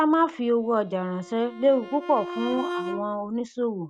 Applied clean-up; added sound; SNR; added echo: neural mask model RNNoise.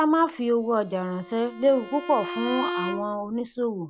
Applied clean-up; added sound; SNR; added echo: none; Bowed string instrument; 10 dB; none.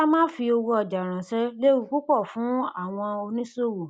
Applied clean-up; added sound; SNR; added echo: none; none; none; none.